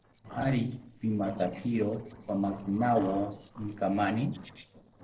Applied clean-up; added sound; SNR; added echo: neural separator model SepFormer DNS4.